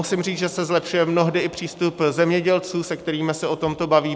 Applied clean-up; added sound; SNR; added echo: none; none; none; none.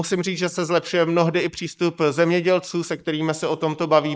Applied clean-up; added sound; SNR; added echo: neural mask model Resemble Enhance denoiser.